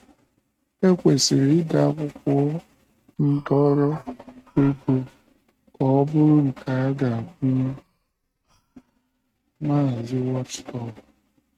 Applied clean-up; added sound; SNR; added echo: neural mask model RNNoise.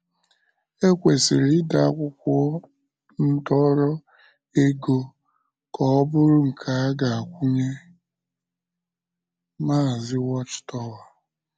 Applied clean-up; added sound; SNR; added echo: none; none; none; none.